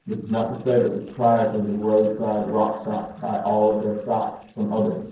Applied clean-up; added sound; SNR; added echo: neural separator model SepFormer DNS4.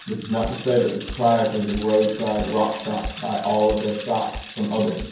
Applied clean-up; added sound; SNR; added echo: none; Bicycle; 13 dB; reverberation time 0.9 s.